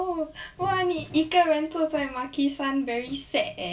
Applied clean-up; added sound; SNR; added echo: none; none; none; reverberation time 0.2 s.